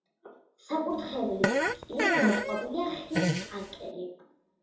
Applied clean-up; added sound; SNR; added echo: none; Fart; -2 dB; reverberation time 2.7 s.